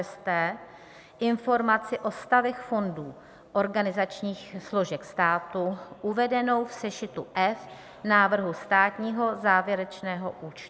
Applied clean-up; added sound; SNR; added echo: none; none; none; none.